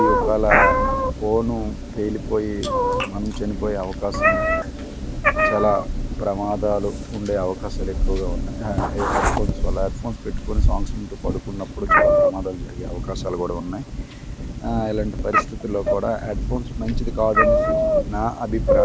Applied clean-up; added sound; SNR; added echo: none; Meow; -4 dB; none.